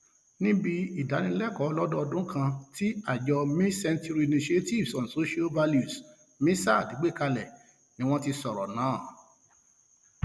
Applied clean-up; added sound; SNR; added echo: none; none; none; none.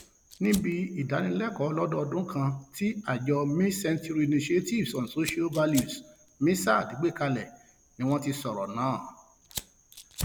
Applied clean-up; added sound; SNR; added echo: none; Fire; 18 dB; none.